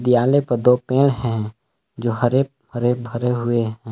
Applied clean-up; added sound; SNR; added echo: none; none; none; none.